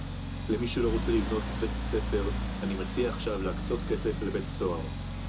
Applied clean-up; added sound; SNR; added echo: none; Accelerating, revving, vroom; 1 dB; reverberation time 0.2 s.